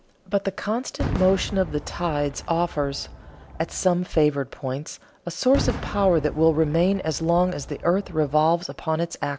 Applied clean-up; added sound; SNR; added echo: none; Fireworks; 11 dB; none.